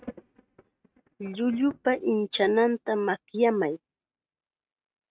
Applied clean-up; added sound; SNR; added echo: neural mask model RNNoise.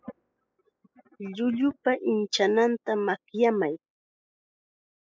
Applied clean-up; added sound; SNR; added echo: classical method spectral subtraction.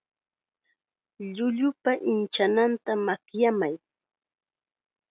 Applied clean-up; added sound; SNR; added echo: none; none; none; none.